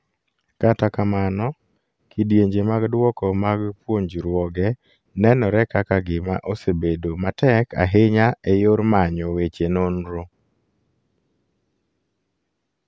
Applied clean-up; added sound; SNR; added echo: none; none; none; none.